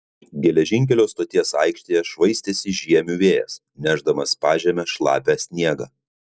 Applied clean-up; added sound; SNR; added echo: none; none; none; none.